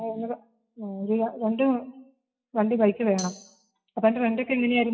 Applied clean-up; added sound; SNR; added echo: classical method WPE with log-MMSE.